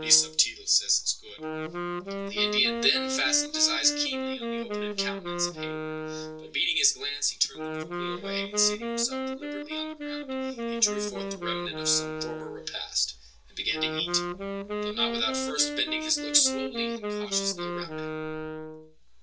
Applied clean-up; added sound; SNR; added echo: none; Wind instrument, woodwind instrument; 3 dB; reverberation time 0.3 s.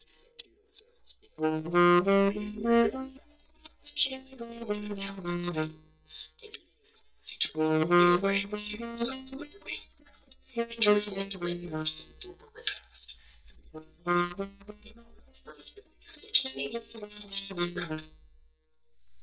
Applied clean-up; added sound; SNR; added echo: neural mask model DeepFilterNet 3.